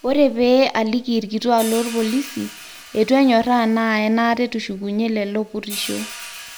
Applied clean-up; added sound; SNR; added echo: none; Hi-hat; 18 dB; none.